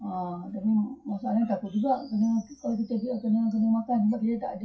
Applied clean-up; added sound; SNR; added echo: classical method WPE with log-MMSE.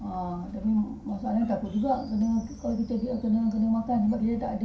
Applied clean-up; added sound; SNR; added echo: none; Train; 18 dB; reverberation time 0.5 s.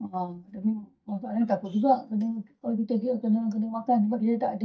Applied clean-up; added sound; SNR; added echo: neural mask model DeepFilterNet 3.